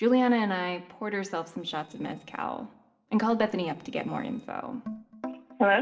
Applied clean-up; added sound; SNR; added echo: neural separator model SepFormer DNS4.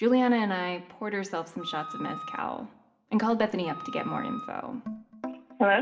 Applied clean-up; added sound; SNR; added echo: none; Wind instrument, woodwind instrument; 11 dB; reverberation time 0.7 s.